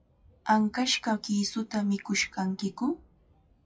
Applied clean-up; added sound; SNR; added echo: classical method WPE with log-MMSE.